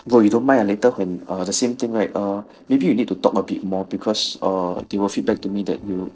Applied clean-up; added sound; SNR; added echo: neural separator model SepFormer DNS4.